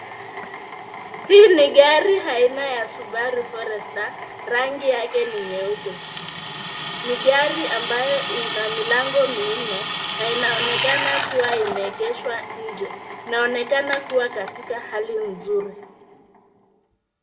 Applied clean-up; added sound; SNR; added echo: none; Drill; 6 dB; reverberation time 1.1 s.